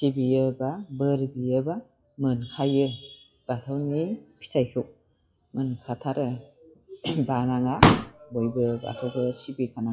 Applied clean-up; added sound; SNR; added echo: classical method WPE with log-MMSE.